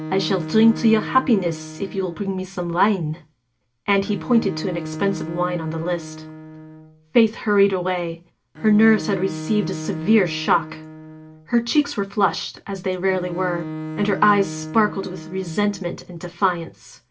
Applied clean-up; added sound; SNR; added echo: none; Bowed string instrument; 11 dB; reverberation time 0.2 s.